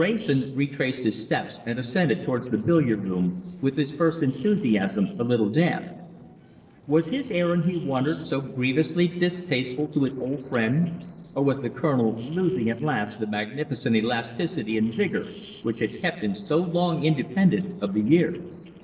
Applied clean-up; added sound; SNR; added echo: neural separator model SepFormer DNS4.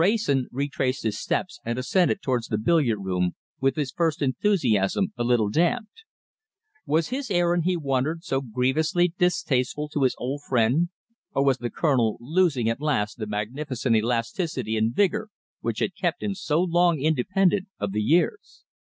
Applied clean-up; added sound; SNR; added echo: none; none; none; none.